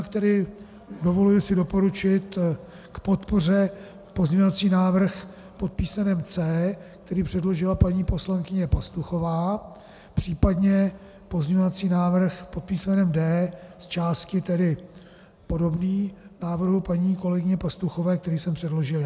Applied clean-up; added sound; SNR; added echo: none; none; none; none.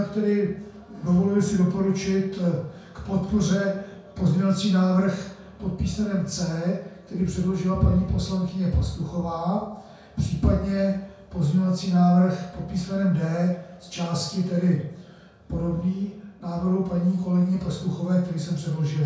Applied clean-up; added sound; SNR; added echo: none; none; none; reverberation time 0.5 s.